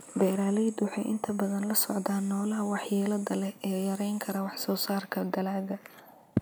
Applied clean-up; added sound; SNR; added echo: none; none; none; none.